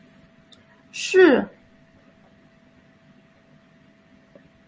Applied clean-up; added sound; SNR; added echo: none; none; none; none.